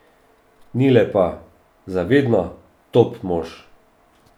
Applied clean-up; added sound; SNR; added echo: none; none; none; none.